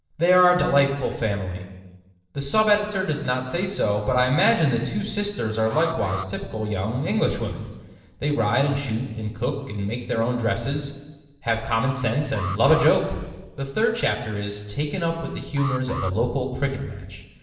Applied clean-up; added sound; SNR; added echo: neural separator model SepFormer DNS4.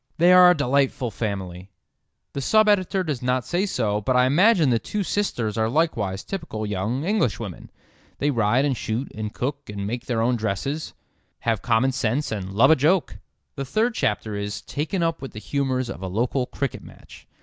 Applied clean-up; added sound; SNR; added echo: none; none; none; none.